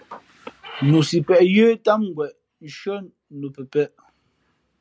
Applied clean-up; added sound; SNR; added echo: none; none; none; none.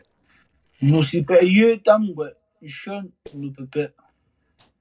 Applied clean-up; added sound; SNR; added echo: neural separator model SepFormer DNS4.